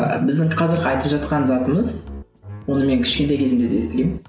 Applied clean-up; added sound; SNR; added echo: none; Bowed string instrument; 14 dB; none.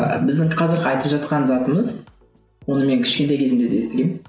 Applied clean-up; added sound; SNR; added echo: none; none; none; none.